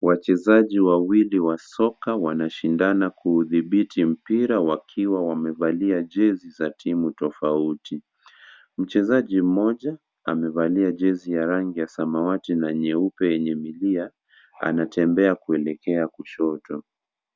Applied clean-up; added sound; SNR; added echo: none; none; none; none.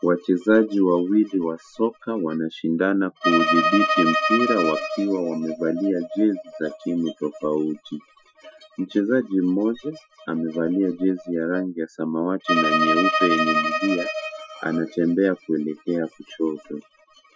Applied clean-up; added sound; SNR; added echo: classical method Wiener filter.